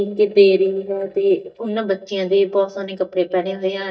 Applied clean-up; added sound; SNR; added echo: neural mask model DeepFilterNet 3.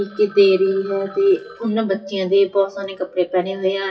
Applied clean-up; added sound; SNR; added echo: classical method WPE with log-MMSE.